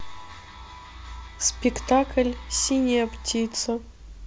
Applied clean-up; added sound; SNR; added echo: none; none; none; none.